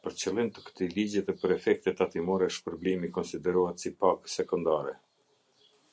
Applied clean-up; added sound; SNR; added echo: none; none; none; none.